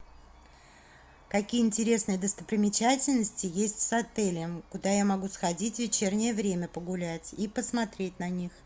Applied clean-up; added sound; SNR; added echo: none; none; none; none.